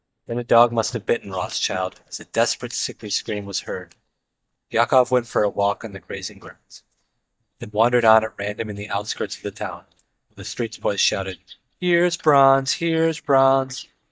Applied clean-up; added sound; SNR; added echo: neural mask model DeepFilterNet 3.